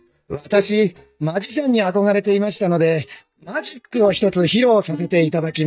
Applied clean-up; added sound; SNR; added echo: neural mask model DeepFilterNet 3.